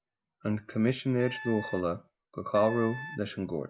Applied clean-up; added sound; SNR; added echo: none; Wind instrument, woodwind instrument; 14 dB; none.